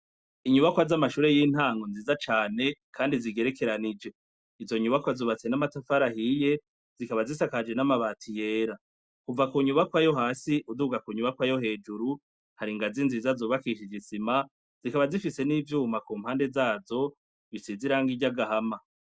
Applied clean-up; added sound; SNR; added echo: none; none; none; none.